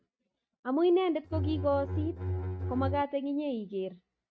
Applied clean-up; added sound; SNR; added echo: neural mask model RNNoise.